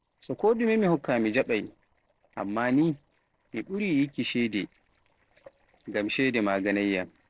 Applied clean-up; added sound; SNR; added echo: neural separator model SepFormer DNS4.